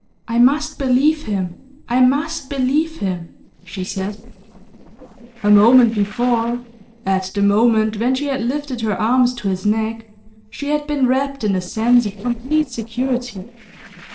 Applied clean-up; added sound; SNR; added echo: neural separator model SepFormer DNS4.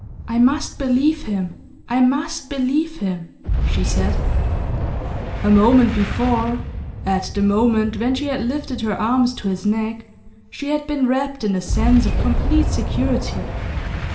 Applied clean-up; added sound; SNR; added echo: none; Boom; 3 dB; reverberation time 1.9 s.